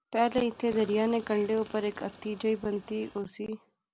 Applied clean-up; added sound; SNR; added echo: none; Chirp, tweet; 19 dB; none.